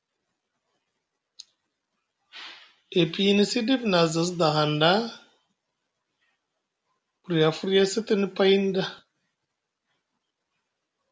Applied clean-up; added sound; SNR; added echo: none; none; none; none.